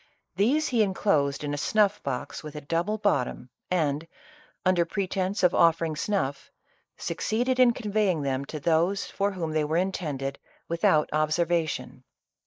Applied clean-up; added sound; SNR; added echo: neural mask model Resemble Enhance denoiser.